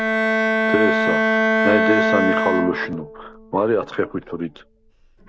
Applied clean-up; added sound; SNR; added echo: none; Bowed string instrument; -3 dB; none.